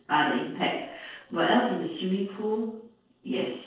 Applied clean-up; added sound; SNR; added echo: neural separator model SepFormer DNS4.